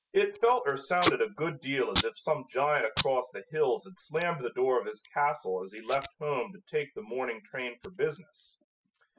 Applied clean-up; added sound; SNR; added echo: classical method spectral subtraction.